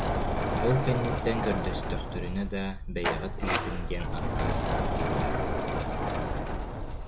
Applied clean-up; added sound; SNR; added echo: none; Sliding door; -5 dB; none.